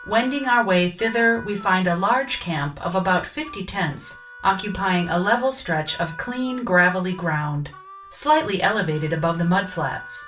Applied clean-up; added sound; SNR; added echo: none; Harmonica; 19 dB; reverberation time 0.3 s.